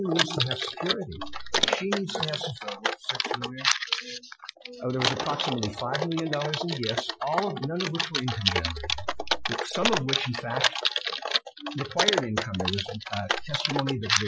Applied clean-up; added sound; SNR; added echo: classical method Wiener filter.